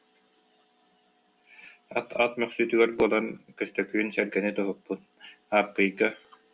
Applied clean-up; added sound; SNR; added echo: none; none; none; none.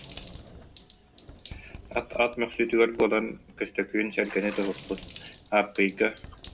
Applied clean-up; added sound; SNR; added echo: none; Sliding door + Water / Splash, splatter; 18 dB; none.